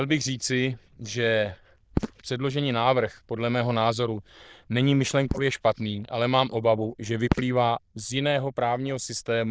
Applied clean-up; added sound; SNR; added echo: neural diffusion model UNIVERSE++.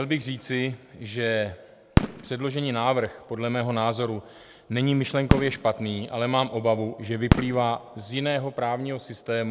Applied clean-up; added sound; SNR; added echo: none; Fireworks; 1 dB; none.